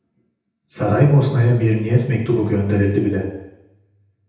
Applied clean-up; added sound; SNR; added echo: none; none; none; reverberation time 0.8 s.